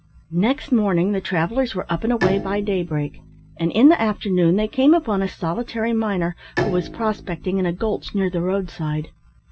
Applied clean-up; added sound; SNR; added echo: none; Bowed string instrument; 13 dB; none.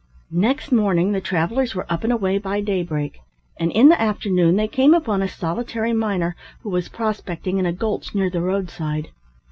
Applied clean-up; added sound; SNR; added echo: none; none; none; none.